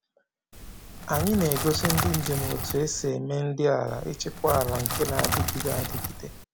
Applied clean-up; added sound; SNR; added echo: none; Crackle; 2 dB; none.